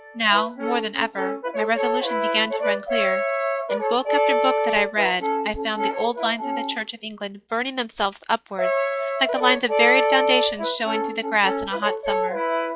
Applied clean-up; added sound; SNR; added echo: classical method log-MMSE.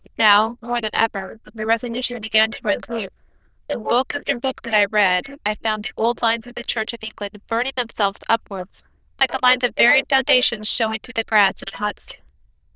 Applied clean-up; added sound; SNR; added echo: neural diffusion model UNIVERSE++.